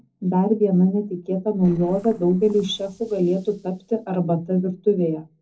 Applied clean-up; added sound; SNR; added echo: neural separator model SepFormer DNS4.